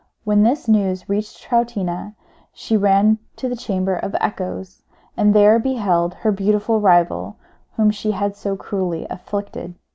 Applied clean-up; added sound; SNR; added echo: none; none; none; none.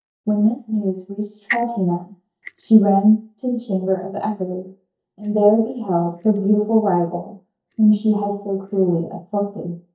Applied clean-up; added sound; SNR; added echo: neural mask model DeepFilterNet 3.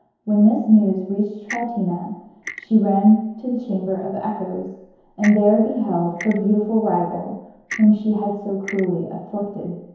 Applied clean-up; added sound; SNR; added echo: none; Clock; 18 dB; reverberation time 1.0 s.